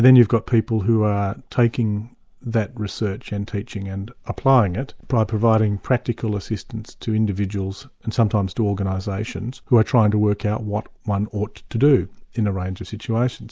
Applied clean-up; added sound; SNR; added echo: none; none; none; none.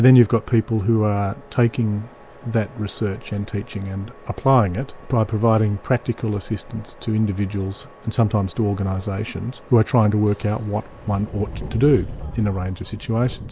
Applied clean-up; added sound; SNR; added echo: none; Subway, metro, underground; 18 dB; none.